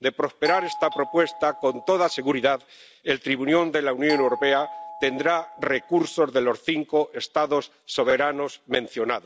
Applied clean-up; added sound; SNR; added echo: none; Doorbell; 12 dB; none.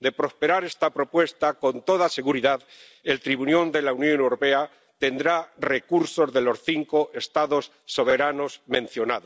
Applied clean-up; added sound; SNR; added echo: none; none; none; none.